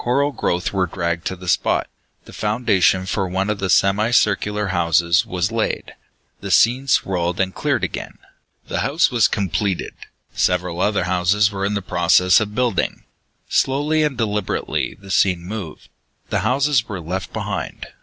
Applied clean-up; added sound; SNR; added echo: none; none; none; none.